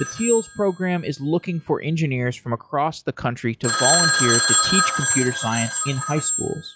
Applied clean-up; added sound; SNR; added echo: classical method log-MMSE.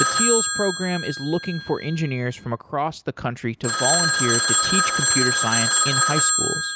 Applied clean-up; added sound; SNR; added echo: none; Telephone; -4 dB; none.